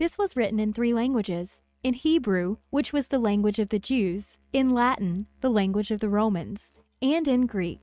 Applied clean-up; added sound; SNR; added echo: neural mask model RNNoise.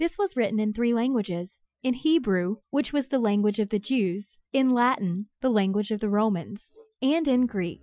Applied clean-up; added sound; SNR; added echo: classical method Wiener filter.